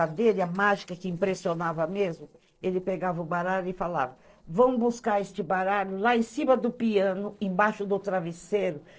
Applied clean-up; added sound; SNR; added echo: neural separator model SepFormer DNS4.